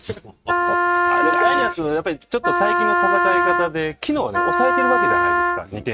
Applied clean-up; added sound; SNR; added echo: neural mask model RNNoise.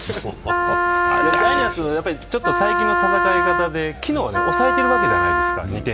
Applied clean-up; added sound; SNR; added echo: none; Wind instrument, woodwind instrument; -4 dB; none.